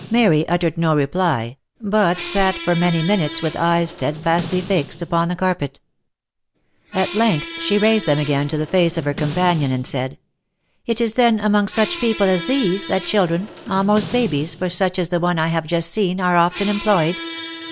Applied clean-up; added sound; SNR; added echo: none; Squeak; 14 dB; none.